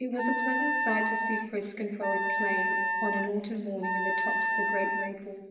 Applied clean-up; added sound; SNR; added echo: none; Wind instrument, woodwind instrument; -3 dB; reverberation time 1.3 s.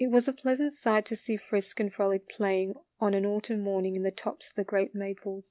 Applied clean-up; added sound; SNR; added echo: none; none; none; none.